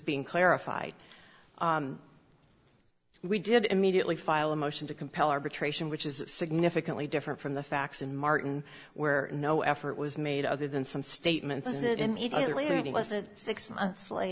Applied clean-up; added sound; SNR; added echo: none; none; none; none.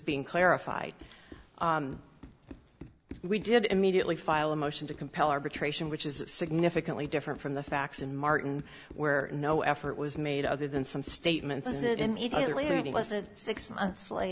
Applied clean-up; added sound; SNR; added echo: none; Run; 20 dB; none.